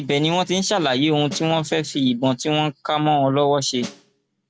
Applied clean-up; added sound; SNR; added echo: none; Snare drum; 17 dB; none.